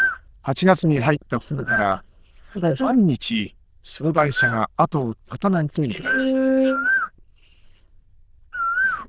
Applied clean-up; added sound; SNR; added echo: neural diffusion model UNIVERSE++.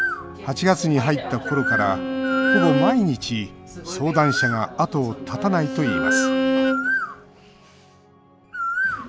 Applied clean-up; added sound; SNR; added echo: none; Bowed string instrument + Bird; 0 dB; none.